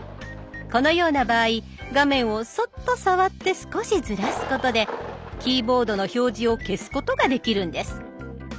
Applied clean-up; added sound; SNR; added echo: none; Thunder; 16 dB; none.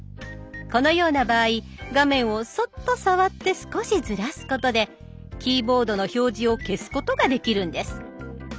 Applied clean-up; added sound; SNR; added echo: none; none; none; none.